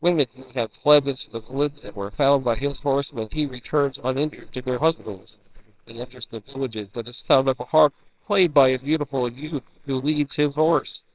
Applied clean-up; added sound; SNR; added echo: neural separator model SepFormer WHAMR!.